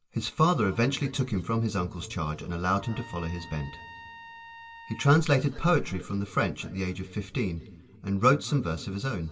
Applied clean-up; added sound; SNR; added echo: none; Trumpet; 19 dB; reverberation time 2.0 s.